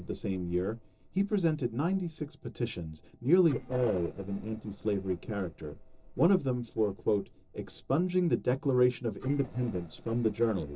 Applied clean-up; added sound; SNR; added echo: neural separator model SepFormer DNS4.